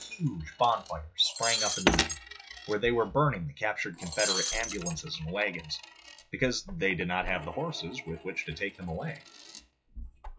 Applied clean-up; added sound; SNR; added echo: classical method log-MMSE.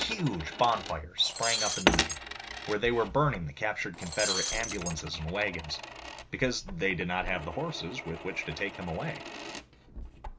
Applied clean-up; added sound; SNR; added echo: none; Coin (dropping) + Shatter; 4 dB; none.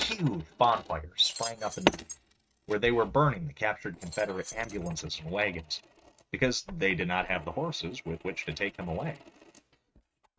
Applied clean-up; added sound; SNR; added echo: neural mask model RNNoise.